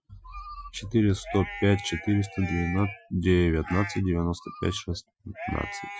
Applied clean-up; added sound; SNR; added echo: classical method Wiener filter.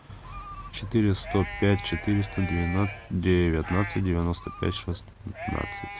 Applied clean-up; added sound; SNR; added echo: none; Livestock, farm animals, working animals; 13 dB; none.